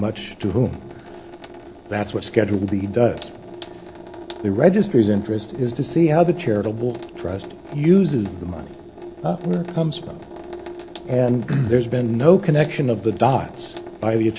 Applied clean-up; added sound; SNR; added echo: none; Sink (filling or washing) / Water tap, faucet; 16 dB; none.